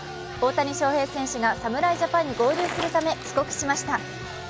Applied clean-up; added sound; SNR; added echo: none; Bicycle + Bowed string instrument; 12 dB; none.